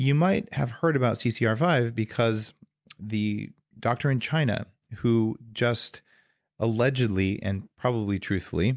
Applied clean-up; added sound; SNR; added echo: none; none; none; none.